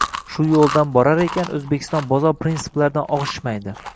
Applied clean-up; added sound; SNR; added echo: none; Chewing, mastication; 12 dB; none.